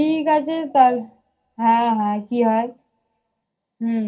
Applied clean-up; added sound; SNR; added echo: none; none; none; reverberation time 0.3 s.